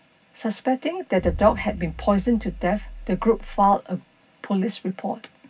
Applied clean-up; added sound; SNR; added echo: none; Explosion; 11 dB; reverberation time 0.4 s.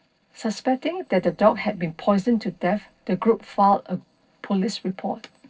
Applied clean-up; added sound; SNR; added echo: neural separator model SepFormer DNS4.